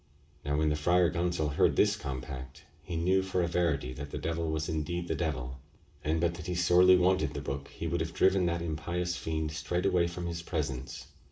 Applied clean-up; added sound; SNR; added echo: none; none; none; reverberation time 0.4 s.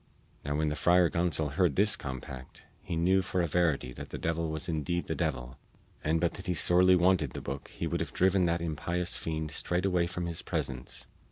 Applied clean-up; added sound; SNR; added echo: none; none; none; none.